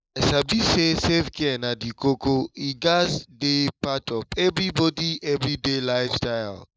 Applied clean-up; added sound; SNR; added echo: neural mask model Resemble Enhance denoiser.